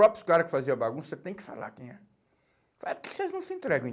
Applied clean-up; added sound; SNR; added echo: none; none; none; none.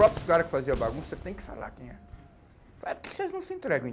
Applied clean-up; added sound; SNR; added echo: none; Cheering / Fireworks; 13 dB; none.